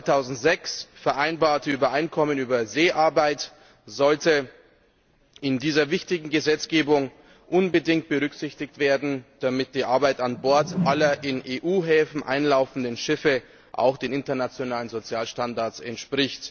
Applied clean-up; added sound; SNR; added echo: none; Whoosh, swoosh, swish; 7 dB; none.